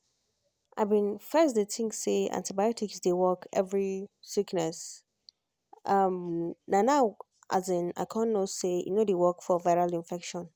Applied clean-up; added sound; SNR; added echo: none; none; none; none.